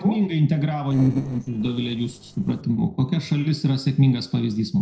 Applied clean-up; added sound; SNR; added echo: neural separator model SepFormer DNS4.